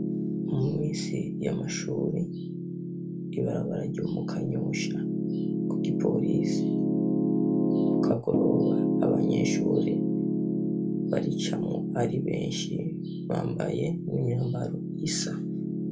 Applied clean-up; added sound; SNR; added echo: none; Piano; -4 dB; reverberation time 0.2 s.